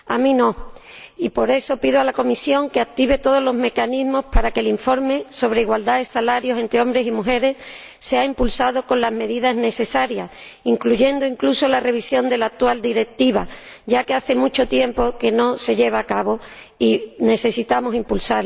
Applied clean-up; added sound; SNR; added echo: none; none; none; none.